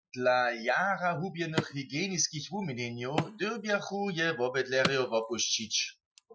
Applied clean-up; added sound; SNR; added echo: classical method Wiener filter.